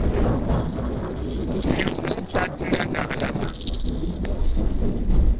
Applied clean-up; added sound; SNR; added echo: neural separator model SepFormer DNS4.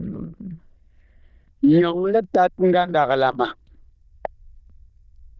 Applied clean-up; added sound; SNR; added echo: neural diffusion model UNIVERSE++.